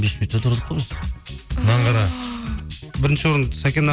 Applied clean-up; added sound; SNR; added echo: none; none; none; none.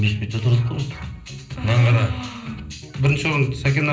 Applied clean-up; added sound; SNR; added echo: none; none; none; reverberation time 0.5 s.